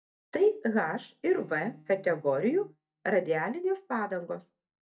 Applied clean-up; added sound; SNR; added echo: neural mask model DeepFilterNet 3.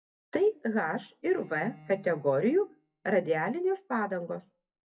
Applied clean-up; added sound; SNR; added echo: classical method WPE with log-MMSE.